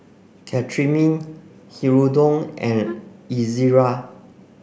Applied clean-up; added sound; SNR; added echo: none; Wind instrument, woodwind instrument; 15 dB; none.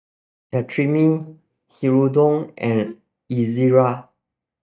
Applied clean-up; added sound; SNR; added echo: neural mask model DeepFilterNet 3.